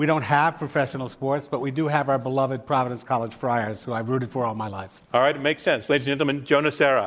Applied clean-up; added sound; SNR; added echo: none; none; none; none.